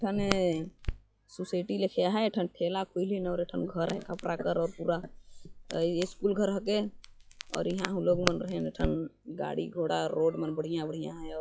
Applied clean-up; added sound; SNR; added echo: classical method log-MMSE.